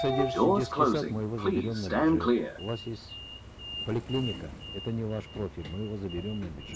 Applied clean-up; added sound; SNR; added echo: none; Sliding door; -3 dB; none.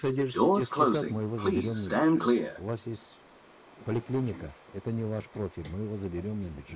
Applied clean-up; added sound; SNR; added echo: neural mask model Resemble Enhance denoiser.